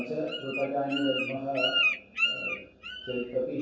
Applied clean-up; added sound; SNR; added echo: none; Bird; 0 dB; reverberation time 0.7 s.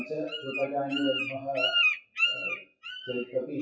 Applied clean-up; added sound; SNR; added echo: classical method WPE with log-MMSE.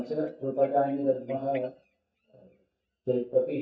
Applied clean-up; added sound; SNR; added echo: neural mask model DeepFilterNet 3.